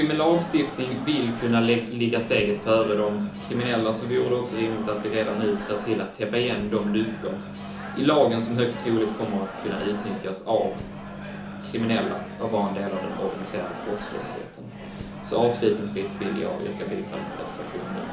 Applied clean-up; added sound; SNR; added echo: none; Microwave oven; 10 dB; reverberation time 0.8 s.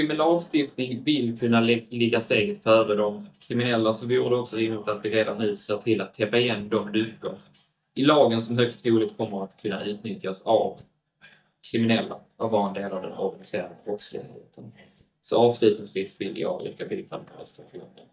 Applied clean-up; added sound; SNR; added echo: neural mask model DeepFilterNet 3.